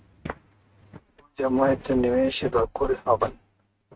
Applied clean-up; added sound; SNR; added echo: neural mask model RNNoise.